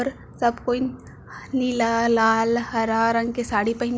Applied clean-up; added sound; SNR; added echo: none; none; none; none.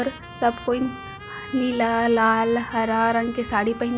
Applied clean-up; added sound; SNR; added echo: none; Trumpet; 16 dB; none.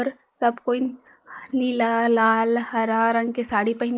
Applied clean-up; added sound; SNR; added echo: neural mask model Resemble Enhance denoiser.